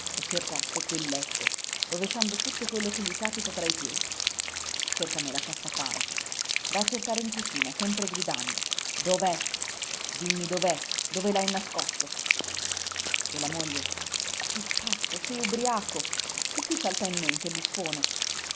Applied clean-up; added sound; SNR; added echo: none; Rain; -4 dB; none.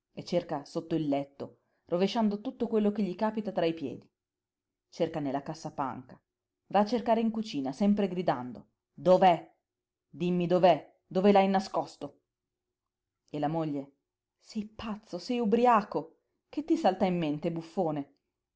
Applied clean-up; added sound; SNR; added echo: none; none; none; none.